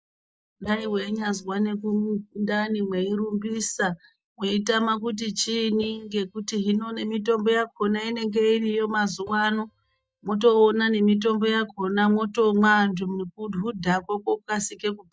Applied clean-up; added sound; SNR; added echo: neural mask model DeepFilterNet 3.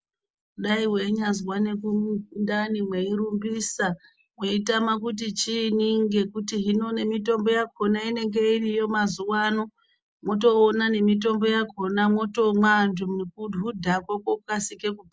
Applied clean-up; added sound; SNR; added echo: none; none; none; none.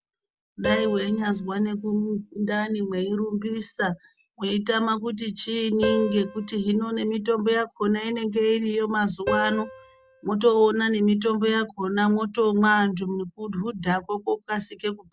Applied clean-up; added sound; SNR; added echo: none; Piano; 12 dB; none.